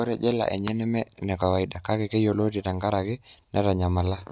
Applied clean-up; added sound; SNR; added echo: none; none; none; none.